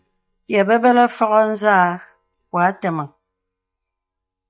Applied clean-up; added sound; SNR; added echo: neural mask model DeepFilterNet 3.